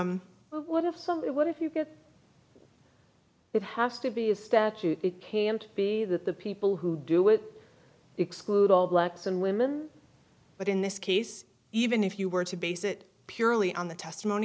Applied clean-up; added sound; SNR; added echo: none; none; none; none.